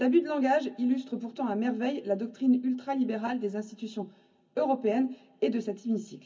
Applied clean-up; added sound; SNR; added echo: none; none; none; reverberation time 0.3 s.